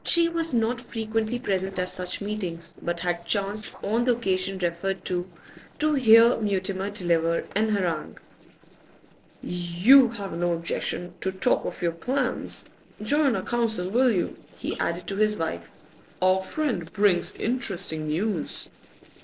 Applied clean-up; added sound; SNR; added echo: neural separator model SepFormer DNS4.